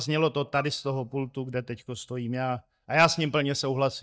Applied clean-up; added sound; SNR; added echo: neural mask model DeepFilterNet 3.